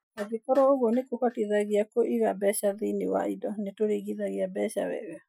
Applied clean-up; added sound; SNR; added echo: classical method Wiener filter.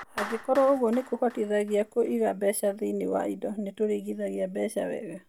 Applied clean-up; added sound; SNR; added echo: none; Clapping; 18 dB; none.